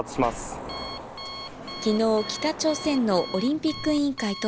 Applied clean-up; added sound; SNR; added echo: none; Sliding door + Alarm; 11 dB; none.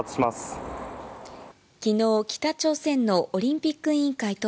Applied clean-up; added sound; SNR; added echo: none; none; none; none.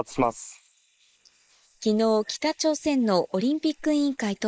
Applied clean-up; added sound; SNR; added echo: neural mask model Resemble Enhance denoiser.